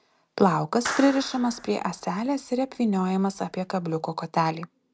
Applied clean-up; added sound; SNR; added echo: none; Clapping; 13 dB; none.